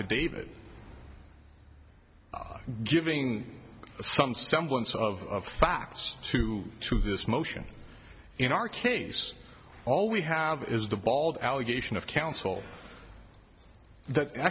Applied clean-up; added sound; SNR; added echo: none; none; none; none.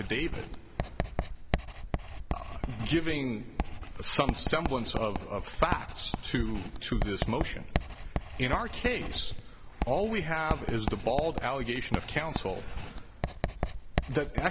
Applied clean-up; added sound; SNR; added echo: none; Writing; 1 dB; none.